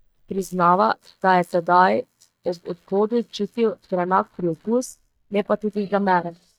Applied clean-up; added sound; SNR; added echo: neural mask model DeepFilterNet 3.